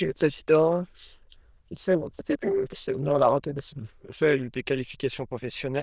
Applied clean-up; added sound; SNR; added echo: neural diffusion model UNIVERSE++.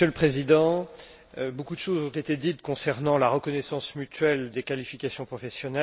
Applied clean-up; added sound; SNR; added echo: none; none; none; none.